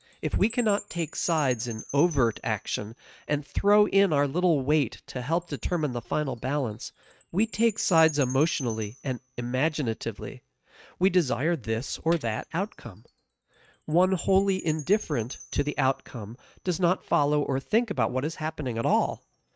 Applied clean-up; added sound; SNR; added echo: neural mask model RNNoise.